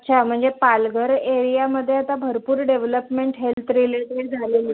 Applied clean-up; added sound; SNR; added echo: none; none; none; none.